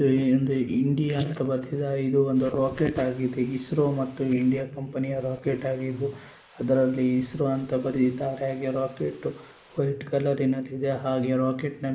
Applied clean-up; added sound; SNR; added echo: neural mask model Resemble Enhance denoiser.